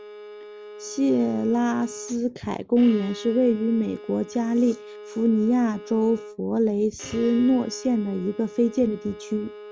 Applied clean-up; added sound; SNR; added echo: none; Bowed string instrument; 17 dB; none.